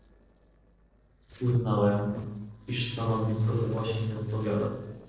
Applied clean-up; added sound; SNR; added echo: neural separator model SepFormer DNS4.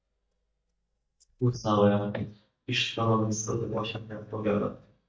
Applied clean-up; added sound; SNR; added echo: neural mask model DeepFilterNet 3.